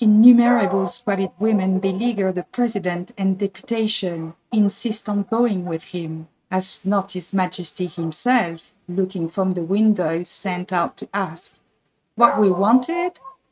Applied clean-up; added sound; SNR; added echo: neural mask model RNNoise.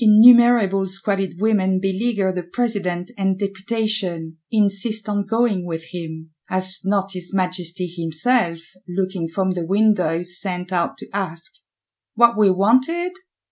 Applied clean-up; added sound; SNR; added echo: none; none; none; none.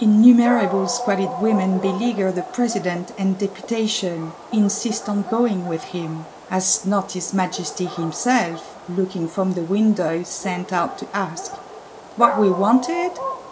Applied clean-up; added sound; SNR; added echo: none; Dog; 11 dB; none.